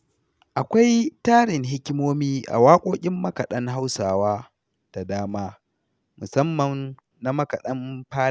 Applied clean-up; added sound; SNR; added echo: none; none; none; none.